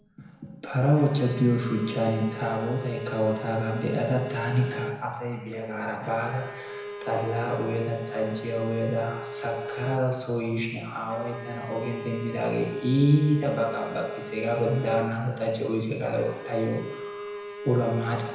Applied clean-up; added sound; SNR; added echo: none; Bowed string instrument; 11 dB; reverberation time 1.0 s.